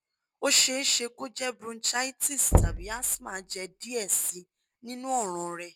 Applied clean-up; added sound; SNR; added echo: none; Knock / Wood; 0 dB; none.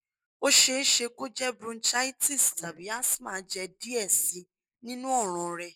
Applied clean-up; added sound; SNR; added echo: neural mask model Resemble Enhance denoiser.